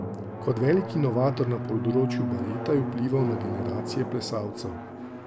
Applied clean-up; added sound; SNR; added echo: none; Drum; 4 dB; none.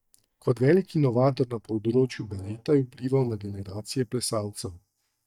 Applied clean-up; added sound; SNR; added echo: neural mask model DeepFilterNet 3.